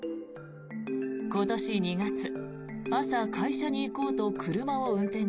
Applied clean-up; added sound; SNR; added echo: none; none; none; none.